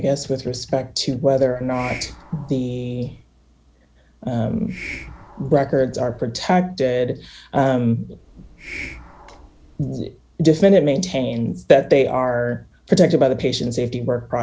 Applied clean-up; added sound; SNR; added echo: none; Hiss; 17 dB; none.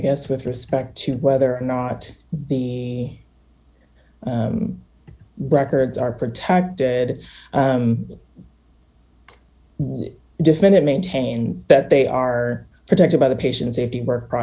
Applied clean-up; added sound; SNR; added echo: none; none; none; none.